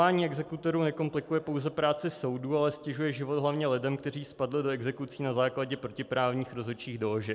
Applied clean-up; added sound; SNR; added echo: none; none; none; none.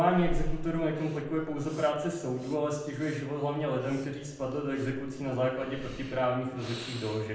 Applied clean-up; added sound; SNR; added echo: none; Breathing; 8 dB; reverberation time 0.8 s.